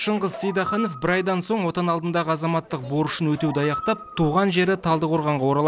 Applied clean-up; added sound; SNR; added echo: none; Animal; 14 dB; none.